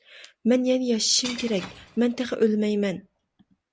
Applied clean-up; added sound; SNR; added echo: none; Shatter / Crushing; 17 dB; none.